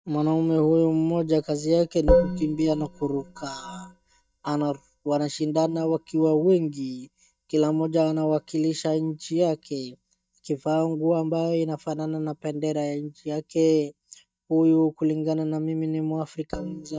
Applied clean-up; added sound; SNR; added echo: neural mask model DeepFilterNet 3.